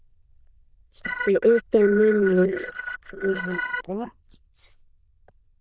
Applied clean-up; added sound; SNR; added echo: neural diffusion model UNIVERSE++.